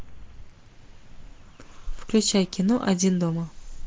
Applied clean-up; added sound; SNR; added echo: neural mask model Resemble Enhance denoiser.